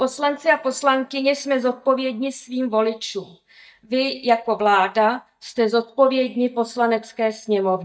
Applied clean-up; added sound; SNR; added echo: neural mask model DeepFilterNet 3.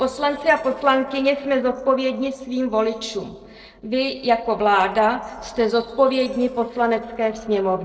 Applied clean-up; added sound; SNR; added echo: neural separator model SepFormer DNS4.